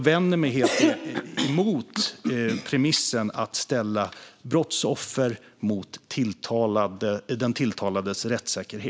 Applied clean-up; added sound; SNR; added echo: none; none; none; none.